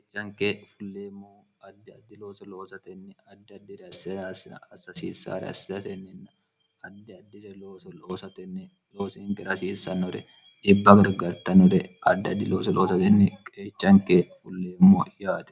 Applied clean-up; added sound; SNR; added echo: none; none; none; none.